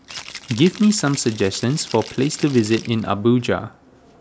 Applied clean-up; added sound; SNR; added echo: none; Rattle (instrument); 18 dB; none.